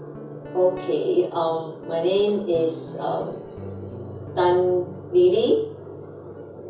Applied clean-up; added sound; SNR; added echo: none; Guitar; 16 dB; reverberation time 0.6 s.